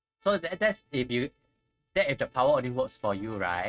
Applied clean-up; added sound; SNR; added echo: neural mask model RNNoise.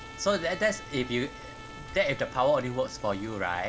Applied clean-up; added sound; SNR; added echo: none; Trumpet + Boiling; 14 dB; none.